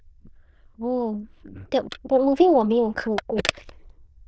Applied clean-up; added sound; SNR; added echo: neural diffusion model UNIVERSE++.